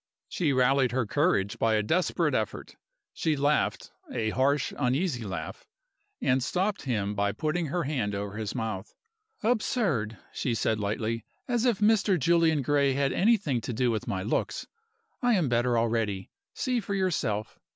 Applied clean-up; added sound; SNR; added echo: none; none; none; none.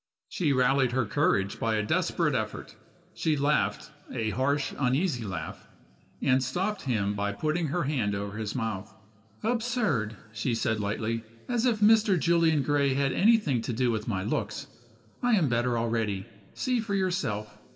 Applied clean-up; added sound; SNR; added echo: none; none; none; reverberation time 1.8 s.